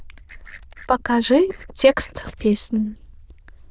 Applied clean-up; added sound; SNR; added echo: neural diffusion model UNIVERSE++.